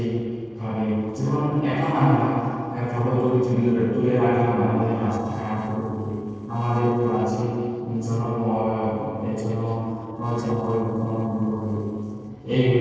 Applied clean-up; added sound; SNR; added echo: neural separator model SepFormer DNS4.